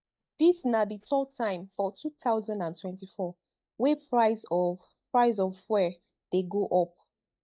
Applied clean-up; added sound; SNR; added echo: neural mask model DeepFilterNet 3.